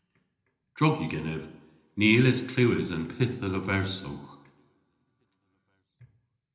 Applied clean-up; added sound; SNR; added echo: none; none; none; reverberation time 0.8 s.